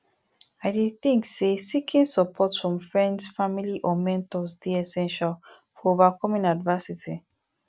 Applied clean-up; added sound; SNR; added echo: none; none; none; none.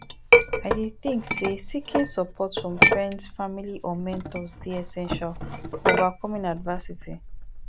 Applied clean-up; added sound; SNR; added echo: none; Chink, clink; -3 dB; none.